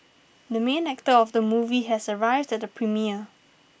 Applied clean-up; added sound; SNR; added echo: none; none; none; none.